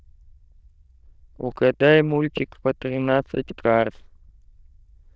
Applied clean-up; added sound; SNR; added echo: neural diffusion model UNIVERSE++.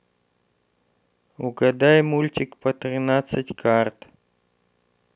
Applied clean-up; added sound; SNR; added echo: none; none; none; none.